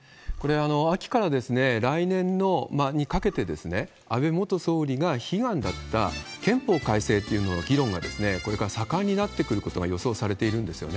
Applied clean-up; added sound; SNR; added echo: none; Burping, eructation; 13 dB; none.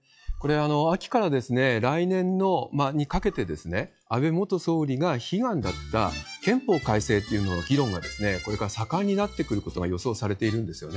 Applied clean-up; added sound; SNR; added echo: classical method log-MMSE.